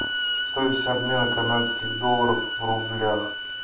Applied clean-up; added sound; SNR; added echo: none; Bowed string instrument; 2 dB; reverberation time 0.4 s.